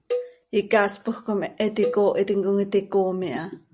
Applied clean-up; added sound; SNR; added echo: none; Cowbell; 11 dB; none.